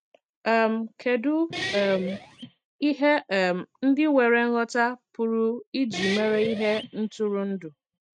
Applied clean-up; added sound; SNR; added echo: neural mask model RNNoise.